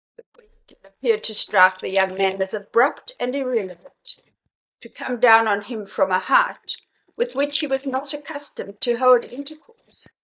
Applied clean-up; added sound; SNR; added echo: neural mask model DeepFilterNet 3.